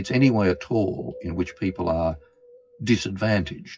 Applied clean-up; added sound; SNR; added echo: classical method WPE with log-MMSE.